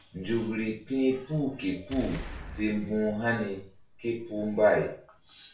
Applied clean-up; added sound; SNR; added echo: none; Boom; 14 dB; reverberation time 0.2 s.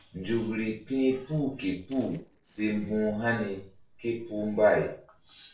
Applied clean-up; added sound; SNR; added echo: neural separator model SepFormer DNS4.